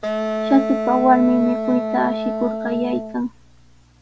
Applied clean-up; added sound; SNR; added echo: none; Wind instrument, woodwind instrument; 4 dB; none.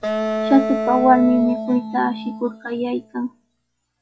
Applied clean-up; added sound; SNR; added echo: classical method log-MMSE.